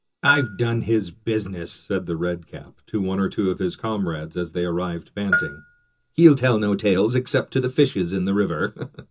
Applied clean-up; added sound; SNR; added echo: none; Bell; 8 dB; reverberation time 0.2 s.